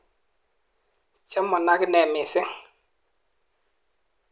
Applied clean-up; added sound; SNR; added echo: none; none; none; none.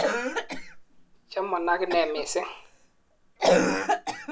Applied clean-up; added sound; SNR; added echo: none; Cough; -3 dB; none.